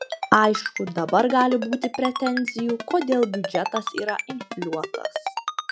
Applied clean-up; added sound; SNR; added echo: classical method log-MMSE.